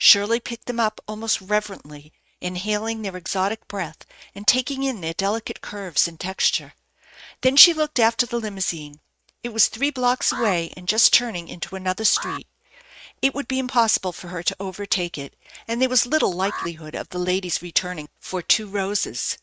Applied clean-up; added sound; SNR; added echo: neural mask model RNNoise.